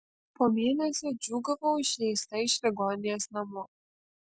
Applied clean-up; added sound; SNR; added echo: none; none; none; none.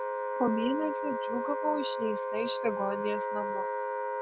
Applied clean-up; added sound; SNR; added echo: none; Wind instrument, woodwind instrument; 0 dB; none.